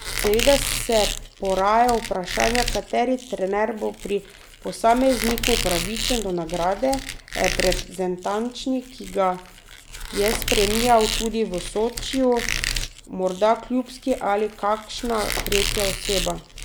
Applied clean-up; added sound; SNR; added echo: none; Squeak; 5 dB; none.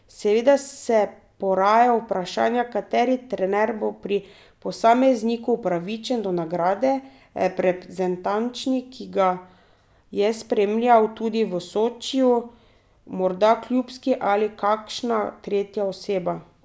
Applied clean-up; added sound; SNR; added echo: none; none; none; none.